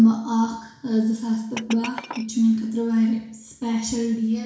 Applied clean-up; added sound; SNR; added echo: none; Glass; 18 dB; reverberation time 0.7 s.